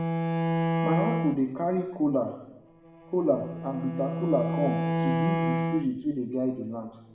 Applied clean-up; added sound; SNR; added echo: none; Bowed string instrument; 0 dB; reverberation time 0.9 s.